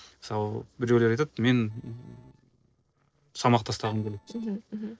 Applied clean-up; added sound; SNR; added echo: neural separator model SepFormer DNS4.